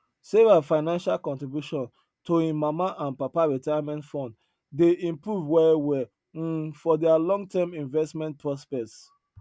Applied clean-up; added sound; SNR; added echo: none; none; none; none.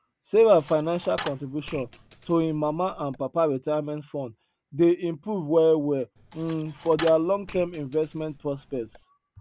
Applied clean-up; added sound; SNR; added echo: none; Coin (dropping); 17 dB; none.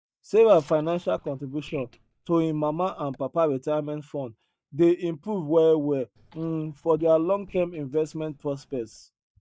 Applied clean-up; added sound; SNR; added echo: neural mask model DeepFilterNet 3.